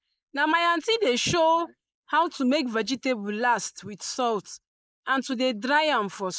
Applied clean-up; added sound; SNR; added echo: neural mask model Resemble Enhance denoiser.